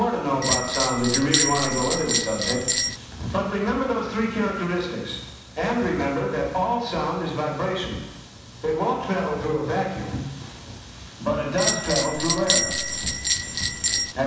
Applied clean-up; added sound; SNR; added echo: none; Bell; -1 dB; reverberation time 1.1 s.